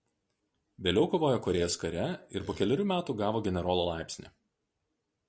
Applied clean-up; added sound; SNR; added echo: none; Burping, eructation; 17 dB; none.